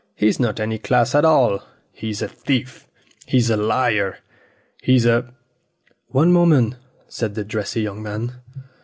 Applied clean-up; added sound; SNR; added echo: none; none; none; none.